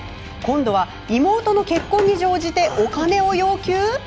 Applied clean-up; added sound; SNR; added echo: none; none; none; none.